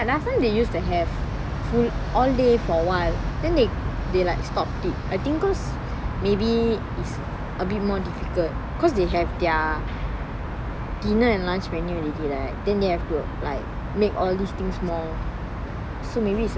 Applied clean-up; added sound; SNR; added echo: none; none; none; none.